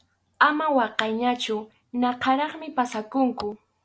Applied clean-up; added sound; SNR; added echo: none; none; none; none.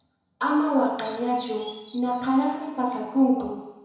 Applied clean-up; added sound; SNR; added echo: none; Chirp, tweet; 17 dB; reverberation time 1.0 s.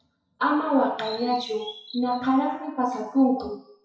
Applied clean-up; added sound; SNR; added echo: classical method WPE with log-MMSE.